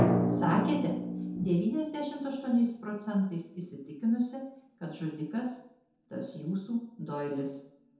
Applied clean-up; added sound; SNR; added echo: none; Drum; 3 dB; reverberation time 0.8 s.